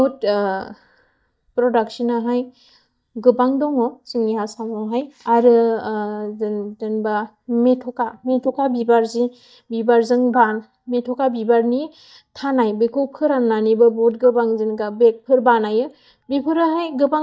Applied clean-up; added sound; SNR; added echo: neural mask model DeepFilterNet 3.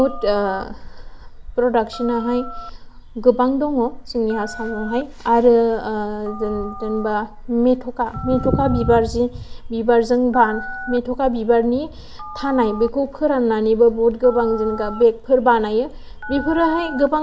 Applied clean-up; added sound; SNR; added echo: none; Telephone; 14 dB; reverberation time 0.4 s.